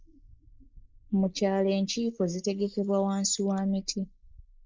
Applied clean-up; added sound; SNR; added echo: neural mask model Resemble Enhance denoiser.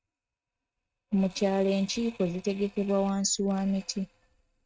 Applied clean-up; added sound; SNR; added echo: neural mask model RNNoise.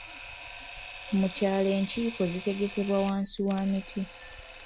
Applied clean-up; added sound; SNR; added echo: none; Camera; 13 dB; none.